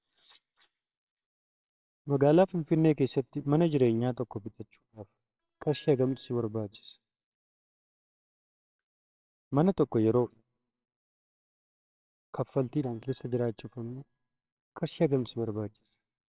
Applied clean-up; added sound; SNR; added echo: neural separator model SepFormer WHAMR!.